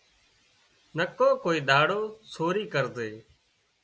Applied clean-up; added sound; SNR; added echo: none; none; none; none.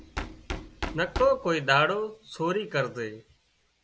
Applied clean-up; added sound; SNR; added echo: none; Knock; 11 dB; none.